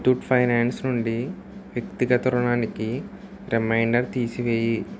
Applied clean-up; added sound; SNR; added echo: none; none; none; none.